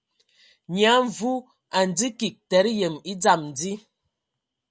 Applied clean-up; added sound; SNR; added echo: none; none; none; none.